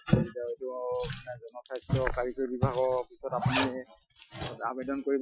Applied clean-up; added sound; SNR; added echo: classical method Wiener filter.